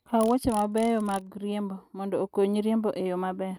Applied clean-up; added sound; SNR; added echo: neural mask model RNNoise.